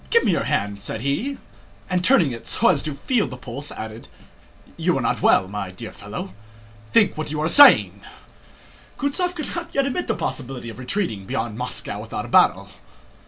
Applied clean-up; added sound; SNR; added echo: none; none; none; none.